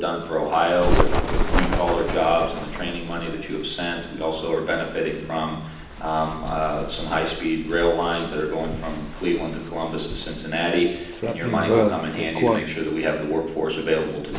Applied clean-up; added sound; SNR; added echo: none; Bird; 2 dB; reverberation time 0.9 s.